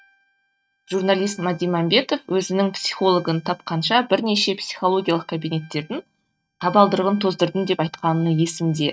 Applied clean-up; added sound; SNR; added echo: neural mask model RNNoise.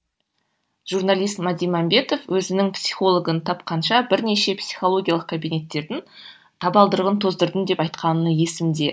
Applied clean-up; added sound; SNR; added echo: none; none; none; none.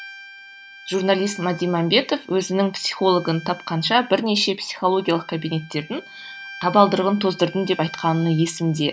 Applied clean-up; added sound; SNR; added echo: none; Bowed string instrument; 20 dB; none.